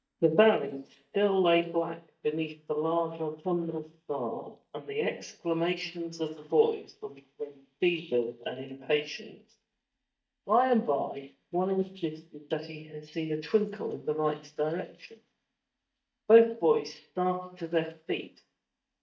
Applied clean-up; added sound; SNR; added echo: neural mask model DeepFilterNet 3.